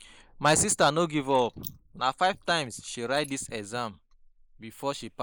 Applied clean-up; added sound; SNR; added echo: neural mask model Resemble Enhance denoiser.